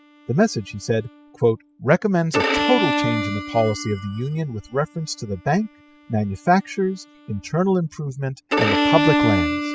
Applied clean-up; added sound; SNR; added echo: classical method spectral subtraction.